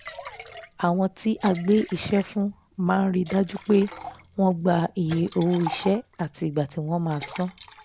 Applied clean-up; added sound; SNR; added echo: none; Liquid; 17 dB; none.